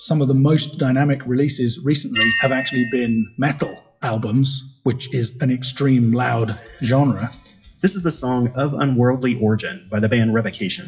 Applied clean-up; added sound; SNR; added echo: classical method WPE with log-MMSE.